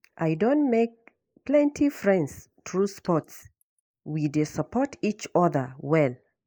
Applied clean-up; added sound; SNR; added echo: neural mask model Resemble Enhance denoiser.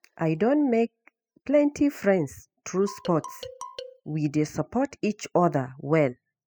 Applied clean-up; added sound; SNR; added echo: classical method spectral subtraction.